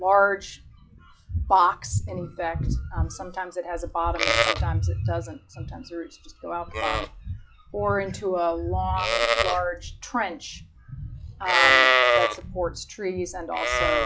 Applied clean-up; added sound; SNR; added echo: classical method log-MMSE.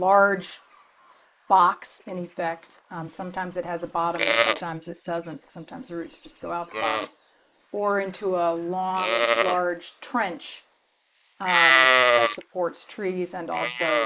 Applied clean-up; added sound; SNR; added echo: neural mask model Resemble Enhance denoiser.